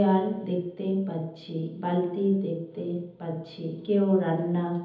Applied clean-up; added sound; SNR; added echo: none; none; none; reverberation time 1.3 s.